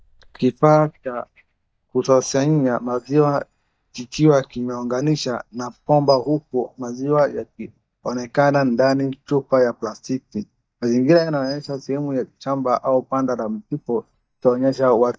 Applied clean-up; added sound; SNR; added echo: neural mask model DeepFilterNet 3.